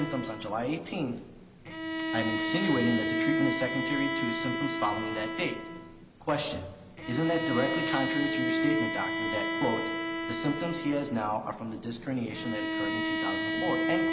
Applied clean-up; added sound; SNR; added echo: none; Bowed string instrument; 0 dB; none.